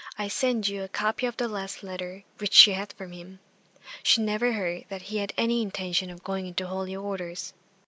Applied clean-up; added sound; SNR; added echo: none; none; none; none.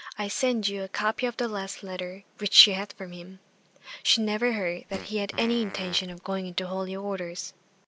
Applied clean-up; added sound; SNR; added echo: none; Fart; 15 dB; none.